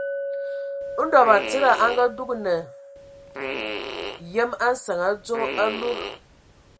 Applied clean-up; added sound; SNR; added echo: none; Fart + Chink, clink; 8 dB; none.